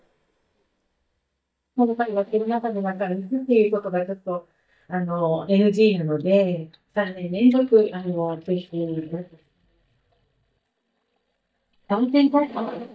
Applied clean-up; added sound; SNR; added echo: neural mask model DeepFilterNet 3.